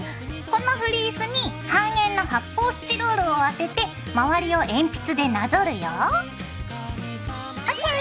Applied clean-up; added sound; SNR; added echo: none; none; none; none.